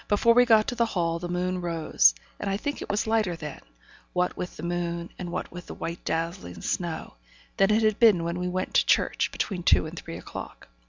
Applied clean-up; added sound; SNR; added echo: none; none; none; none.